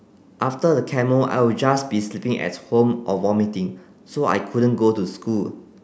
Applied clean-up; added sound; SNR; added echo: none; none; none; none.